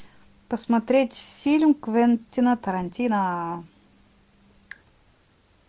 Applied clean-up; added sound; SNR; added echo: none; none; none; none.